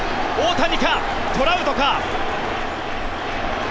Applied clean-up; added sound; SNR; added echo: none; Bird vocalization, bird call, bird song; 6 dB; none.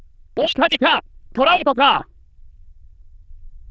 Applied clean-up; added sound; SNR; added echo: neural diffusion model UNIVERSE++.